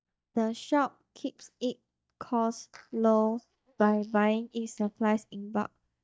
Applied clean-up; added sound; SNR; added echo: neural mask model DeepFilterNet 3.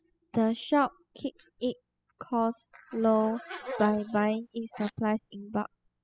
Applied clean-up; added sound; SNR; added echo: classical method spectral subtraction.